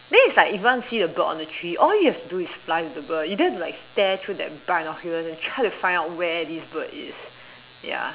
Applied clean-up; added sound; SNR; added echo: none; none; none; none.